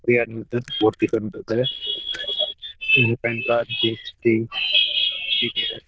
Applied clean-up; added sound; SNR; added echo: neural diffusion model UNIVERSE++.